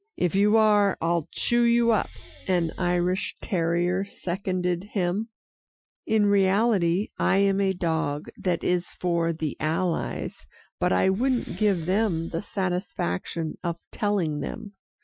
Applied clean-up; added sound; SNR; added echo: classical method Wiener filter.